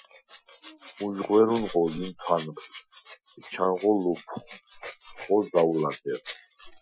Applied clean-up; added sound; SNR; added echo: classical method Wiener filter.